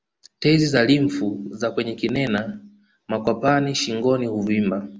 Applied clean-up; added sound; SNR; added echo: none; none; none; none.